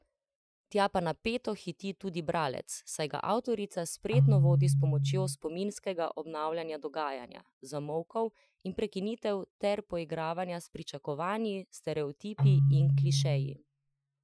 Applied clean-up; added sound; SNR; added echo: classical method Wiener filter.